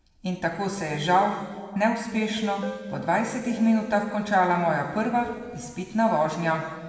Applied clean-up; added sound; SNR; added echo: none; Keyboard (musical); 17 dB; reverberation time 1.5 s.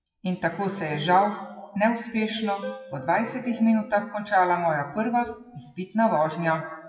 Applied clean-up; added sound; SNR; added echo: classical method WPE with log-MMSE.